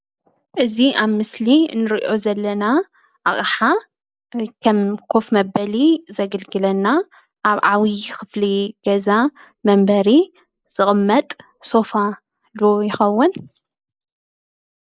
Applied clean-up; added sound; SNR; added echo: neural mask model Resemble Enhance denoiser.